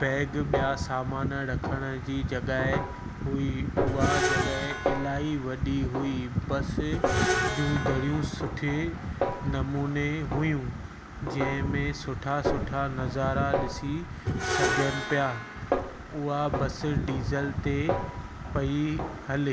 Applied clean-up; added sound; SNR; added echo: none; Screech + Snare drum; 4 dB; none.